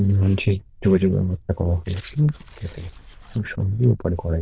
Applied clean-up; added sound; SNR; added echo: neural diffusion model UNIVERSE++.